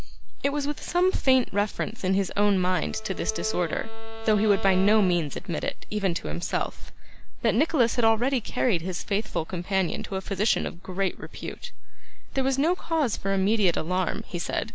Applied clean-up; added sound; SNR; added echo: none; Bowed string instrument; 17 dB; none.